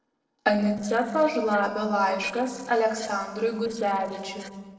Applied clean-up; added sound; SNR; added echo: neural separator model SepFormer DNS4.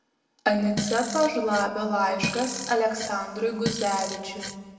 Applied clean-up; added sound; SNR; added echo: none; Fart; 9 dB; reverberation time 1.3 s.